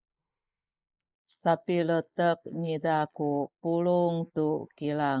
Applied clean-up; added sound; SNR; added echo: neural mask model Resemble Enhance denoiser.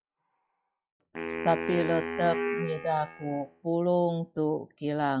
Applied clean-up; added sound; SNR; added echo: classical method log-MMSE.